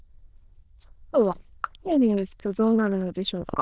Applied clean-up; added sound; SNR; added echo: neural diffusion model UNIVERSE++.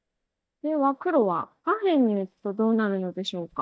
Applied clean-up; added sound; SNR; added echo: neural mask model DeepFilterNet 3.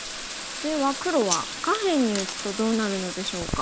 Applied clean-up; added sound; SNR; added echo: none; Bathtub (filling or washing); 8 dB; none.